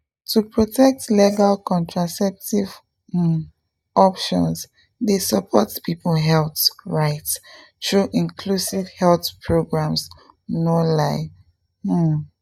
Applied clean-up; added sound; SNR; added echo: neural mask model DeepFilterNet 3.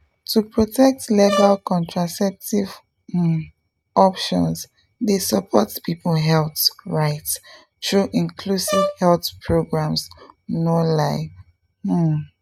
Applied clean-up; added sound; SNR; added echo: neural mask model RNNoise.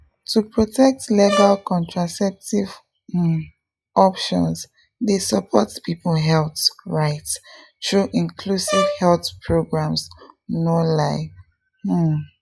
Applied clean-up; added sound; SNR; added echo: classical method log-MMSE.